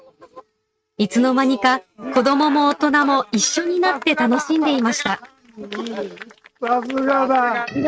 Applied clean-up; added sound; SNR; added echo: neural mask model RNNoise.